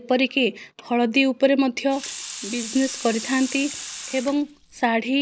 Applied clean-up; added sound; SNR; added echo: none; Sink (filling or washing) / Water tap, faucet; 12 dB; none.